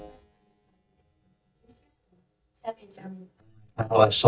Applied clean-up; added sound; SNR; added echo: neural mask model DeepFilterNet 3.